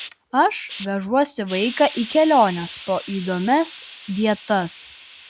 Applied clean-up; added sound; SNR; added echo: none; Hiss; 15 dB; none.